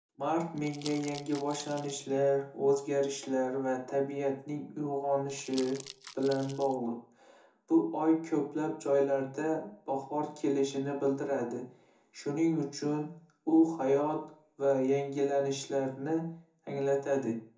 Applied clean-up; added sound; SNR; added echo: none; Crumpling, crinkling; 17 dB; reverberation time 0.6 s.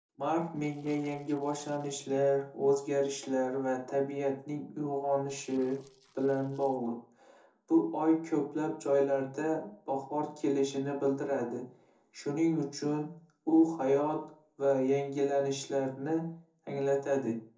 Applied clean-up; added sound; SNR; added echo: neural separator model SepFormer DNS4.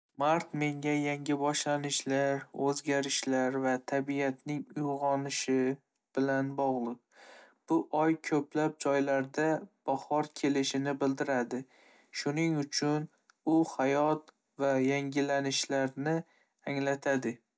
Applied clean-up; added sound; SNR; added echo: none; none; none; none.